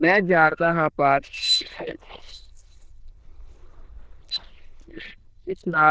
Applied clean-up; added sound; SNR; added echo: neural diffusion model UNIVERSE++.